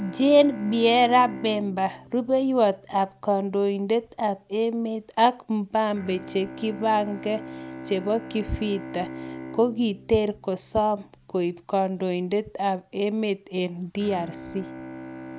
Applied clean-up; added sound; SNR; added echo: none; Bowed string instrument; 16 dB; none.